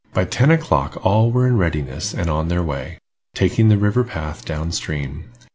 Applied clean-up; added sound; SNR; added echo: none; none; none; none.